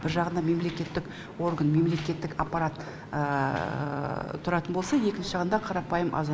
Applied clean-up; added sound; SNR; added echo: none; none; none; none.